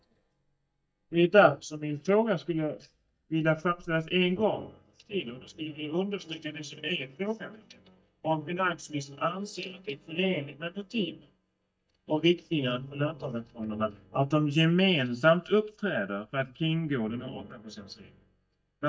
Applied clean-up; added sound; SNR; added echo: neural mask model DeepFilterNet 3.